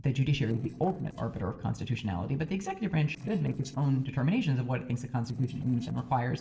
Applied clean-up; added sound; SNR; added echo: neural separator model SepFormer DNS4.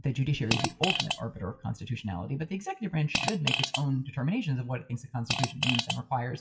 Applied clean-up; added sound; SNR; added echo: classical method WPE with log-MMSE.